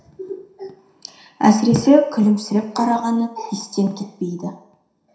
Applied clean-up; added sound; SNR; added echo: none; none; none; reverberation time 0.7 s.